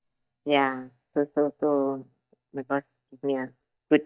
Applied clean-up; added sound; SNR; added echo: neural mask model DeepFilterNet 3.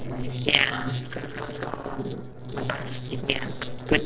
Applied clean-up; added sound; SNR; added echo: neural separator model SepFormer DNS4.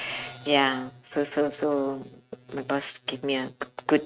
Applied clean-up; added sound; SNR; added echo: neural mask model RNNoise.